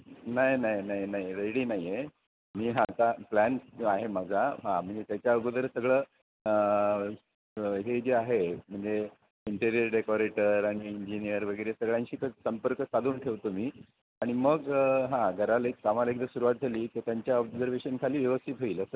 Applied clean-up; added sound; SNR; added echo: none; none; none; none.